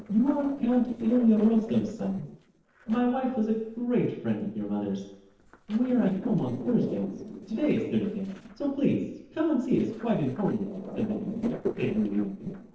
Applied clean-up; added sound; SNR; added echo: neural separator model SepFormer DNS4.